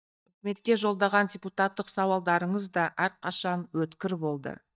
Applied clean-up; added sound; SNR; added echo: neural mask model DeepFilterNet 3.